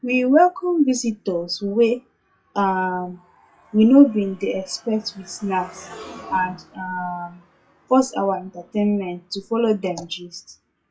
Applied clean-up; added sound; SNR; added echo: classical method WPE with log-MMSE.